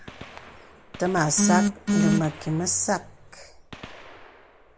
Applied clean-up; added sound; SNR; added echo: none; Gunshot, gunfire; 18 dB; none.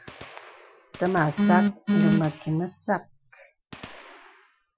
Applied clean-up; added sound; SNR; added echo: classical method Wiener filter.